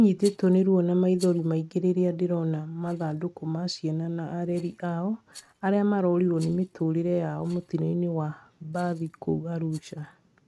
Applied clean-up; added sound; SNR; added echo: neural mask model RNNoise.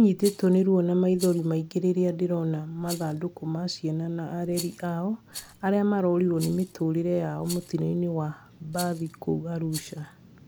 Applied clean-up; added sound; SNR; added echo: none; Rattle; 19 dB; none.